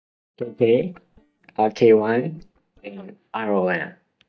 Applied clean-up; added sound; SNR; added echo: neural mask model DeepFilterNet 3.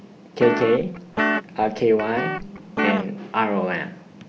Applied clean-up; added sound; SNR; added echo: none; Guitar; 3 dB; none.